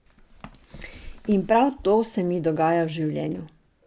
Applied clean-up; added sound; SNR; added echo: none; none; none; none.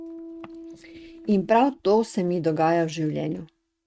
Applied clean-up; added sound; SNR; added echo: neural mask model RNNoise.